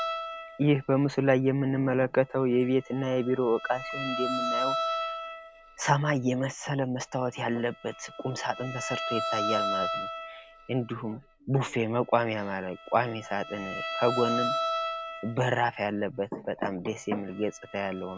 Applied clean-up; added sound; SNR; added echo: none; Bowed string instrument; 7 dB; none.